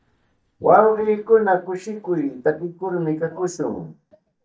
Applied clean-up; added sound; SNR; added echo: neural mask model DeepFilterNet 3.